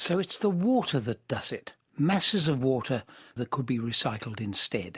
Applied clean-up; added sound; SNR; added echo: none; none; none; none.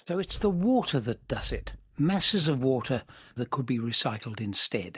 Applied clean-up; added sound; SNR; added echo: neural mask model DeepFilterNet 3.